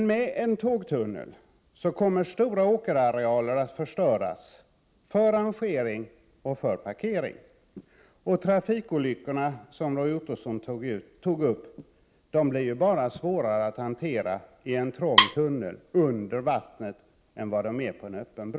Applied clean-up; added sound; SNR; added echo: none; Wood; -3 dB; none.